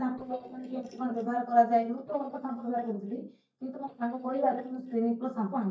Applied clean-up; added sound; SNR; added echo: neural mask model DeepFilterNet 3.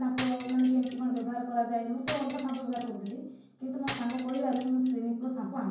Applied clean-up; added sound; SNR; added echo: none; Cutlery, silverware; 10 dB; reverberation time 0.9 s.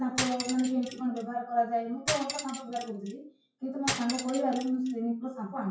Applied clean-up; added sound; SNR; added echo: classical method WPE with log-MMSE.